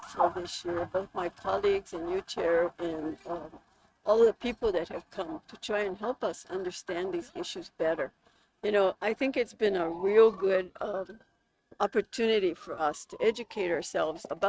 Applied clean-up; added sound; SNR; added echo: neural mask model RNNoise.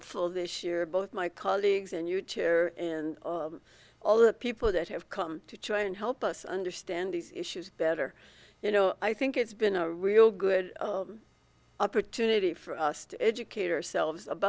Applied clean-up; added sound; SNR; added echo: none; none; none; none.